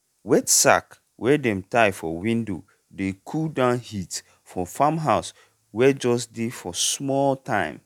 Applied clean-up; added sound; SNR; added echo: none; none; none; none.